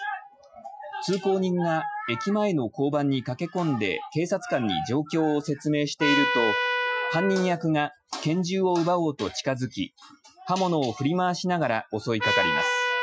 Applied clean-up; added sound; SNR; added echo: classical method Wiener filter.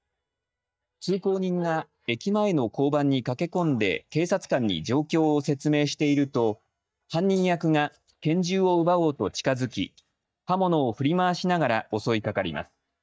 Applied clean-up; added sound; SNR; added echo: neural mask model DeepFilterNet 3.